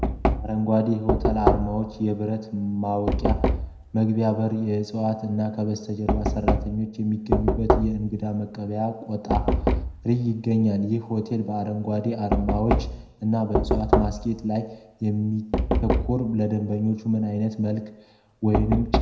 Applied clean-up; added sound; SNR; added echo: none; Knock; 2 dB; reverberation time 0.8 s.